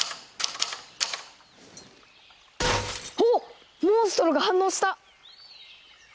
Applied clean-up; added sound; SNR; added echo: none; none; none; none.